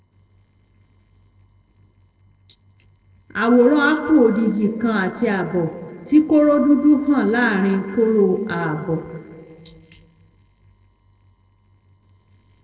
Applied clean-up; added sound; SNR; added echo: neural separator model SepFormer DNS4.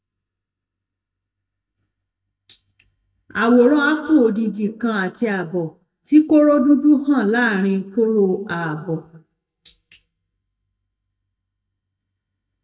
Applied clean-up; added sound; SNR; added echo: neural mask model DeepFilterNet 3.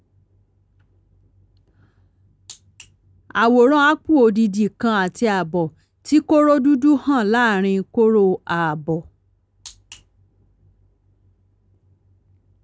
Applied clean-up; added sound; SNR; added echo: none; none; none; none.